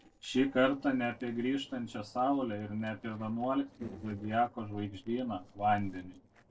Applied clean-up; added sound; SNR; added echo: neural separator model SepFormer DNS4.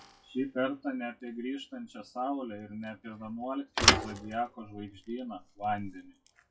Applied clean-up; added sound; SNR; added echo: classical method WPE with log-MMSE.